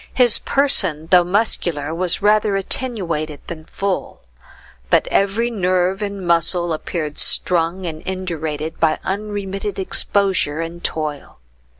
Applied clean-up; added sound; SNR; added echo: none; none; none; none.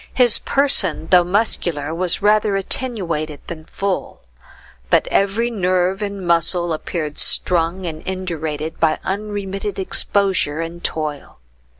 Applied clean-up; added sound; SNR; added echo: none; Boom; 15 dB; none.